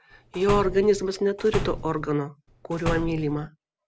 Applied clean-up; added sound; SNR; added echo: none; Slam; 7 dB; none.